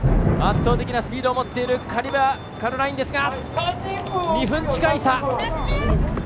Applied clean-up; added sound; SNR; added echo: none; Thunder / Rain; 3 dB; none.